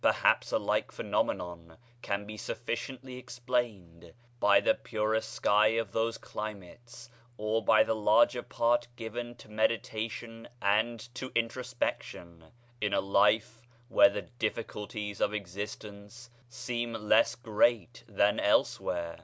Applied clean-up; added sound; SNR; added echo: none; none; none; none.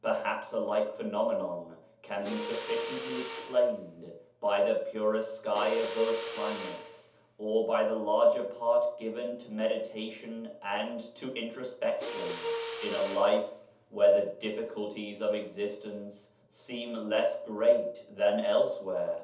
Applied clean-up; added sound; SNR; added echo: none; Mechanisms; 9 dB; reverberation time 0.6 s.